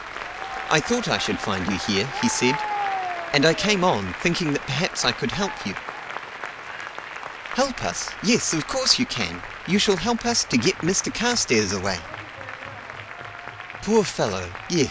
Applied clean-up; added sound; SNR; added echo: none; Applause; 8 dB; none.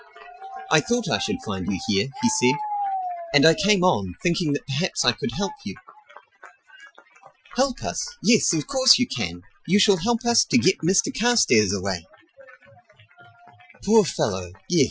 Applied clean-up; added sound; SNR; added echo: classical method Wiener filter.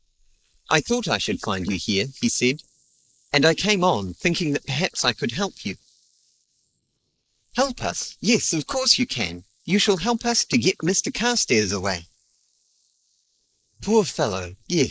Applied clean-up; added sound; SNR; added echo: neural mask model Resemble Enhance denoiser.